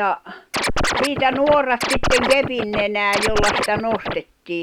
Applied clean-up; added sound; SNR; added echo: none; Scratching (performance technique); 1 dB; none.